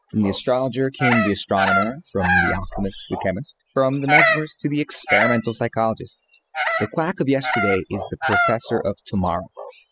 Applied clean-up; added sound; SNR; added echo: classical method spectral subtraction.